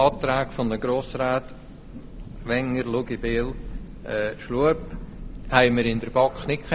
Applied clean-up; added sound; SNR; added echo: none; Thunder; 12 dB; none.